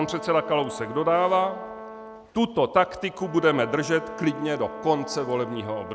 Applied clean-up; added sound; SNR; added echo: none; Brass instrument; 13 dB; none.